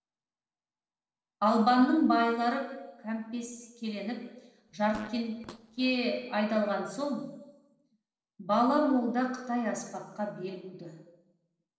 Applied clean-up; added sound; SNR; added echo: neural separator model SepFormer DNS4.